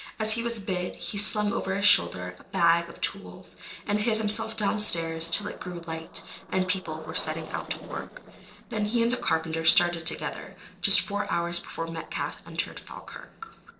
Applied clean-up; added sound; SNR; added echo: neural separator model SepFormer DNS4.